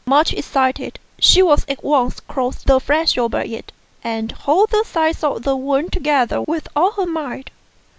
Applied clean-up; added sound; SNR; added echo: none; none; none; none.